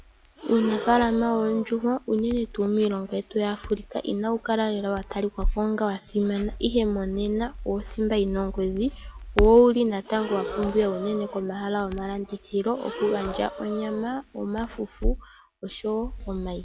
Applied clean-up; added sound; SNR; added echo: none; Crackle + Breathing; 9 dB; none.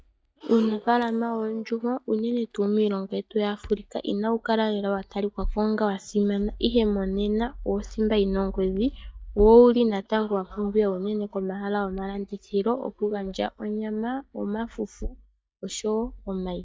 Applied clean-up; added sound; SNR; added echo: neural mask model DeepFilterNet 3.